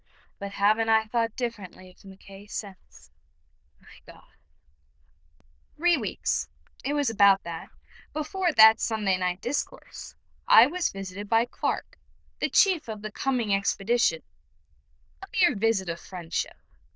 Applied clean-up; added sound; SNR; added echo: neural diffusion model UNIVERSE++.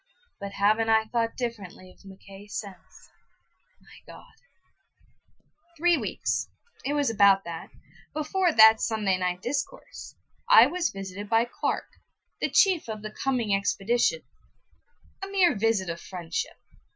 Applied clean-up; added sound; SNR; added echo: classical method Wiener filter.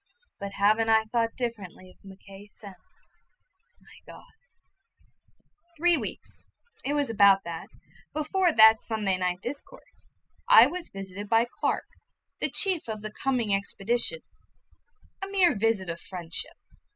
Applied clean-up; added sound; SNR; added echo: classical method spectral subtraction.